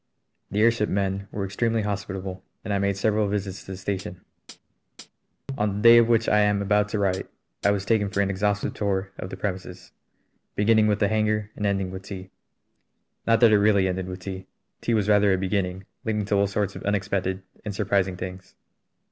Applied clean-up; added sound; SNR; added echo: none; Hi-hat; 16 dB; none.